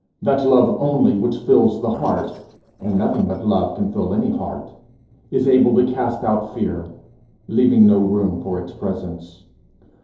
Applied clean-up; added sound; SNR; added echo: neural separator model SepFormer DNS4.